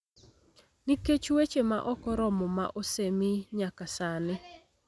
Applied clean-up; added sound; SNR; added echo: none; none; none; none.